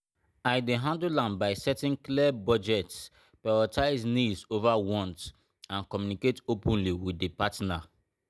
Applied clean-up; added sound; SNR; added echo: none; none; none; none.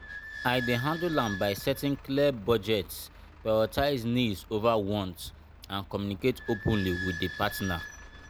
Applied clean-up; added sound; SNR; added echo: none; Squeak / Idling; 13 dB; none.